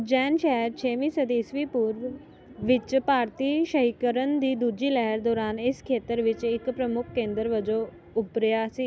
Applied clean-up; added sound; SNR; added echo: none; none; none; none.